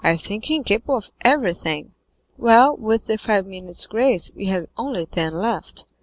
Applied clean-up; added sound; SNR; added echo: none; none; none; none.